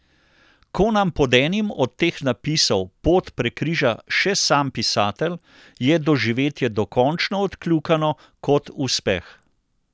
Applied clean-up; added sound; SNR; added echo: none; none; none; none.